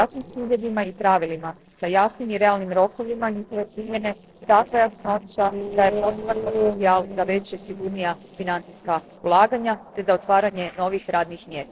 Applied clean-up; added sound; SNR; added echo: neural separator model SepFormer DNS4.